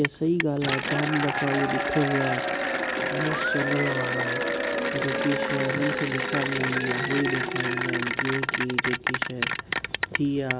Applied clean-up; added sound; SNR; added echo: none; Applause / Cheering; -2 dB; none.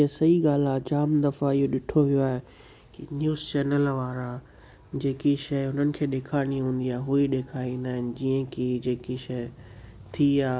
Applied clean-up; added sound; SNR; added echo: none; none; none; none.